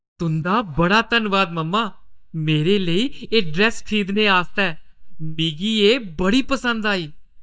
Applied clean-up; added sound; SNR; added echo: neural mask model DeepFilterNet 3.